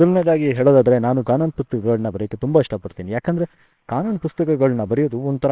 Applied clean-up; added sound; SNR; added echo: neural separator model SepFormer WHAMR!.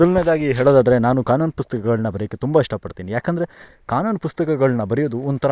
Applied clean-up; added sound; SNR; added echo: none; none; none; none.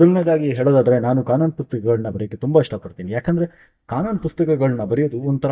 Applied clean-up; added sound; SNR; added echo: neural mask model DeepFilterNet 3.